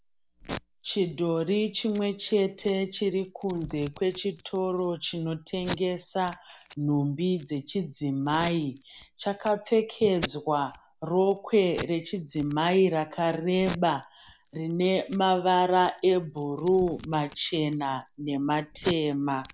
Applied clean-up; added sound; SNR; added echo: none; Packing tape, duct tape; 18 dB; none.